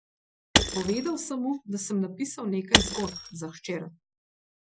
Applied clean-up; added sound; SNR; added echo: classical method Wiener filter.